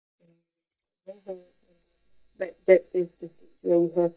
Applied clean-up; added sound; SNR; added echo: neural mask model DeepFilterNet 3.